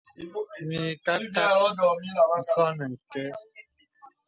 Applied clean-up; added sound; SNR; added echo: none; none; none; none.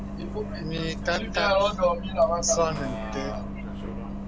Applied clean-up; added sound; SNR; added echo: none; Bus; 6 dB; none.